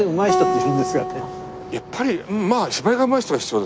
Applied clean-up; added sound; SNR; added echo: none; Acoustic guitar; 4 dB; none.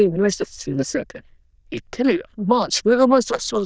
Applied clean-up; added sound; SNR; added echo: neural diffusion model UNIVERSE++.